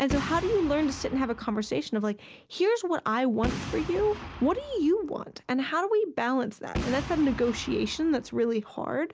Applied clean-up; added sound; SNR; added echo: none; Boom; 10 dB; none.